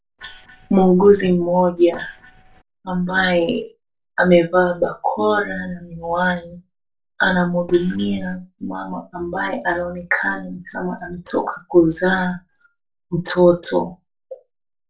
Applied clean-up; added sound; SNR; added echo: neural separator model SepFormer DNS4.